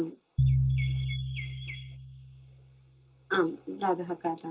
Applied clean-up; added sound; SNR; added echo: none; Piano; -3 dB; reverberation time 0.2 s.